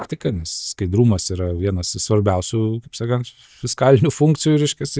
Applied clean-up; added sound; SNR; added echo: neural mask model DeepFilterNet 3.